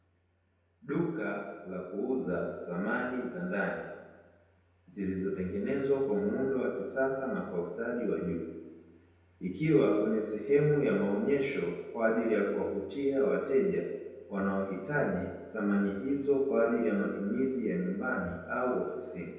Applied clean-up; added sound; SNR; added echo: none; none; none; reverberation time 1.1 s.